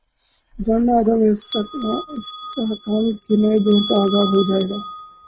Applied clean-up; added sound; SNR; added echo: neural mask model RNNoise.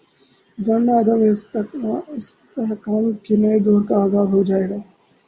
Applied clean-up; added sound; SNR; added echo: none; none; none; none.